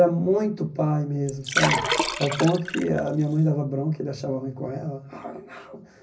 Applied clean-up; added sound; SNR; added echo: none; Liquid; 3 dB; reverberation time 0.4 s.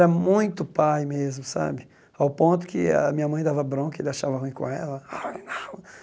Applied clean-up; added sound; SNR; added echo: none; none; none; none.